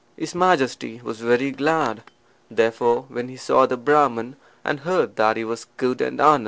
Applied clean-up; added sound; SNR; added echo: none; none; none; none.